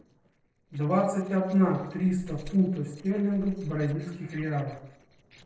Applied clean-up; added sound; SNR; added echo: neural separator model SepFormer DNS4.